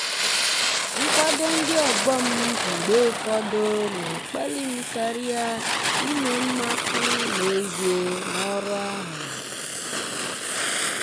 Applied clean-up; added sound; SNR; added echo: none; Fire; -1 dB; none.